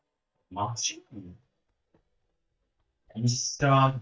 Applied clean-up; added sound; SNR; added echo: neural mask model DeepFilterNet 3.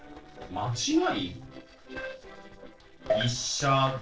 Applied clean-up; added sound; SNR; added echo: neural separator model SepFormer DNS4.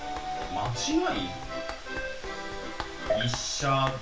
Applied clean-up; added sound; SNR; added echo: none; Run; 9 dB; reverberation time 0.3 s.